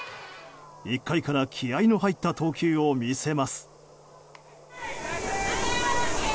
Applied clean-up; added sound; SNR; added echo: none; none; none; none.